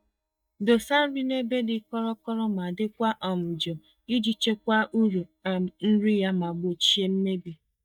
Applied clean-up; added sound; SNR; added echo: neural mask model DeepFilterNet 3.